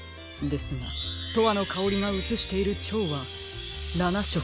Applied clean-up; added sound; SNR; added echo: none; Chime; 11 dB; none.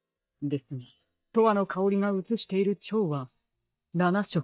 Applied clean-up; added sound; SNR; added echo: neural mask model DeepFilterNet 3.